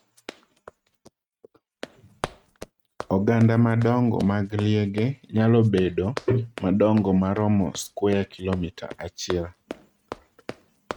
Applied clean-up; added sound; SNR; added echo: neural mask model RNNoise.